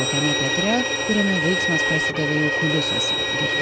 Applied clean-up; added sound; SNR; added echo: none; Bowed string instrument; -3 dB; none.